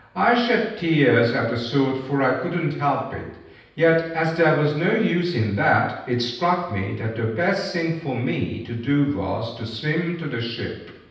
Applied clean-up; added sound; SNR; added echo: none; none; none; reverberation time 0.9 s.